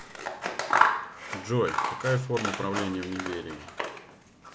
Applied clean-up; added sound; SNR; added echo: none; Scissors; -2 dB; none.